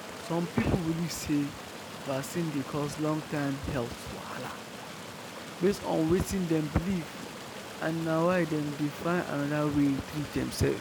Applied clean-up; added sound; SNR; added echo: none; Stream; 11 dB; none.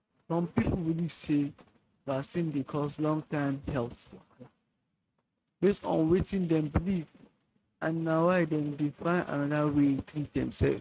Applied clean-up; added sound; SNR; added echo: neural mask model RNNoise.